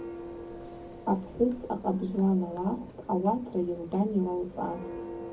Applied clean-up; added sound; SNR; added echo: none; Church bell; 13 dB; reverberation time 0.3 s.